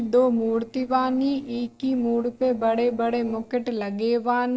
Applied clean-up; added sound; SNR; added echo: neural separator model SepFormer DNS4.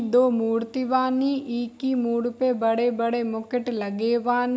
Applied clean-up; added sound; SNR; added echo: none; none; none; none.